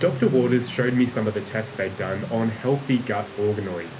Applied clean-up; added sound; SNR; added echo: none; Stream / Liquid; 18 dB; reverberation time 0.3 s.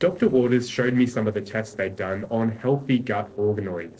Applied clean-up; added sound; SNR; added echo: neural separator model SepFormer DNS4.